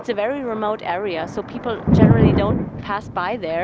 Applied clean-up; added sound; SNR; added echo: none; Thunder; -4 dB; none.